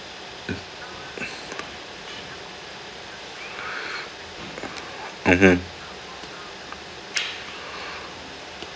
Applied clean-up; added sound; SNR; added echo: none; none; none; none.